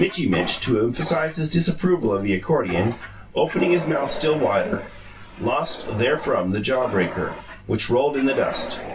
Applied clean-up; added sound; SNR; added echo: none; Fire; 12 dB; reverberation time 0.2 s.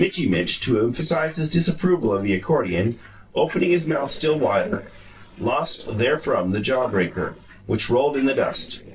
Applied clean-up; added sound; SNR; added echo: neural separator model SepFormer DNS4.